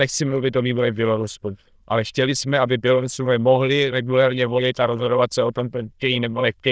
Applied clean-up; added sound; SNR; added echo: neural diffusion model UNIVERSE++.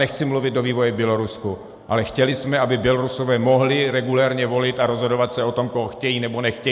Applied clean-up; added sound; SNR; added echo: none; none; none; none.